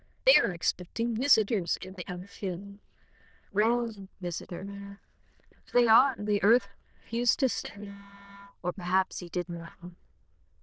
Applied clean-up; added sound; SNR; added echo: neural diffusion model UNIVERSE++.